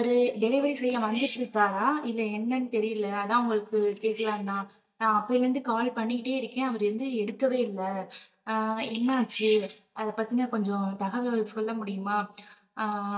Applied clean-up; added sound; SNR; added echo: neural mask model DeepFilterNet 3.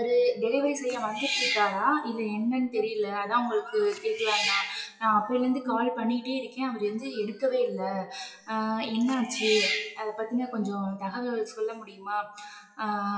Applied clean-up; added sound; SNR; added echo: classical method WPE with log-MMSE.